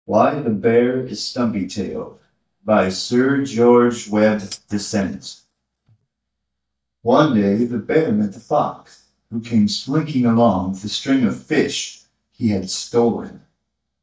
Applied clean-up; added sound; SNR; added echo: neural mask model DeepFilterNet 3.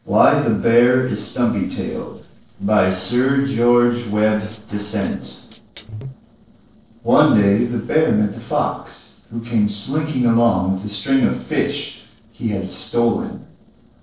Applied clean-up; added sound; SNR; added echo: neural separator model SepFormer DNS4.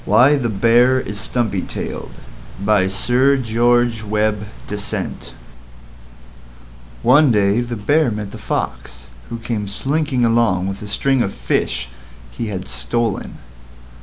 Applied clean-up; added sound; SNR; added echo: none; none; none; none.